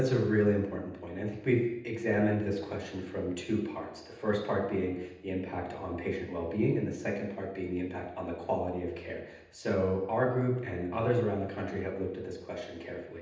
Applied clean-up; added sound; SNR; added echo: none; none; none; reverberation time 0.9 s.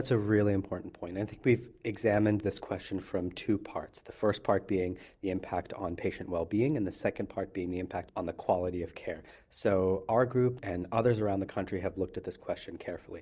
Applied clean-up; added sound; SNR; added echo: none; none; none; none.